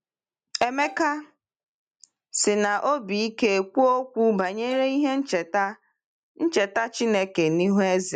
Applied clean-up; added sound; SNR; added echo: none; Bowed string instrument; 17 dB; none.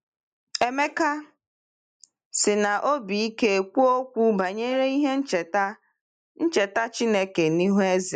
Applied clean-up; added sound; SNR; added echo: neural mask model Resemble Enhance denoiser.